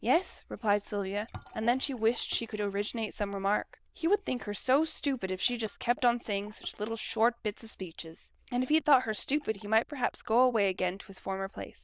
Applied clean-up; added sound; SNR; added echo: neural diffusion model UNIVERSE++.